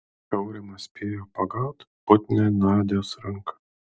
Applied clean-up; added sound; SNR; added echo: none; none; none; none.